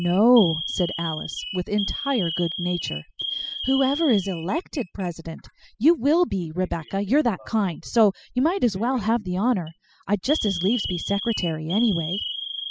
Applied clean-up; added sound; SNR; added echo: classical method spectral subtraction.